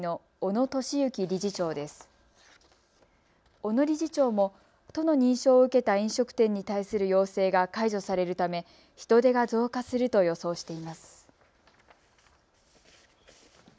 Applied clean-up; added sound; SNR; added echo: none; none; none; none.